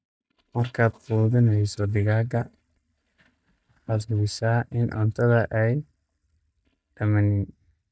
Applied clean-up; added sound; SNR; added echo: neural mask model DeepFilterNet 3.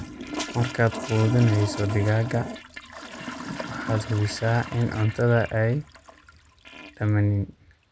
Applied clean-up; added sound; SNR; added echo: none; Toilet flush; 11 dB; none.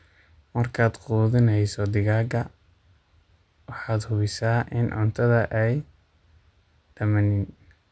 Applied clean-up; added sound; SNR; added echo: none; none; none; none.